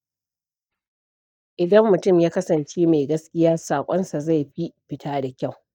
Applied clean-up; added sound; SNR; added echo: neural mask model DeepFilterNet 3.